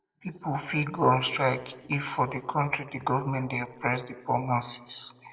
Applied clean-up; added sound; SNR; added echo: neural separator model SepFormer DNS4.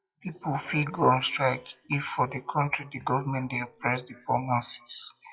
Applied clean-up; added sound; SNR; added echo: classical method WPE with log-MMSE.